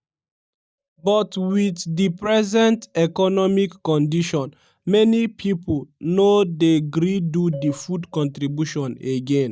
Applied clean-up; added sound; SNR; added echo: neural mask model DeepFilterNet 3.